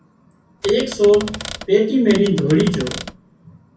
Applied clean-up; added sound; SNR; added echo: none; Typewriter; 13 dB; reverberation time 0.6 s.